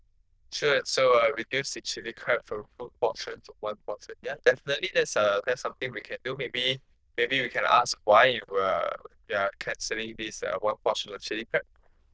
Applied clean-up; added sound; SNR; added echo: neural diffusion model UNIVERSE++.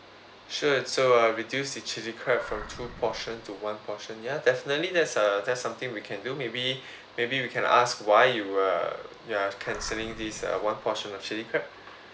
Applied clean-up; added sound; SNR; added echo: none; Animal; 16 dB; none.